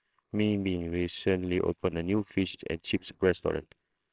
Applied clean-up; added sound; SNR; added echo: neural separator model SepFormer WHAMR!.